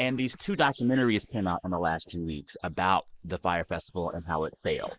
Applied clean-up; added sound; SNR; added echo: neural mask model Resemble Enhance denoiser.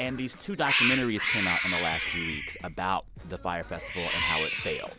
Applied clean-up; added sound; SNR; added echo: none; Cat; -1 dB; none.